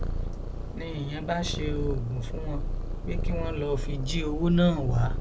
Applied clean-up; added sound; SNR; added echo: none; Purr; 0 dB; none.